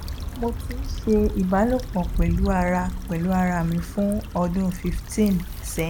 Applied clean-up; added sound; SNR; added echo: none; Stream / Trickle, dribble / Traffic noise, roadway noise; 5 dB; none.